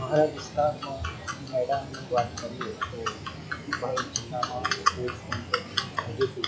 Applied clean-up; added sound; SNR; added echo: classical method log-MMSE.